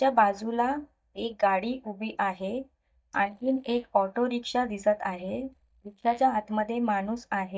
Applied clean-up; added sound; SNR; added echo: neural mask model DeepFilterNet 3.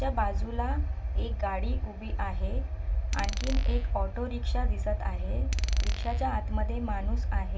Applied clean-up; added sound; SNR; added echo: none; Glass; 17 dB; reverberation time 0.2 s.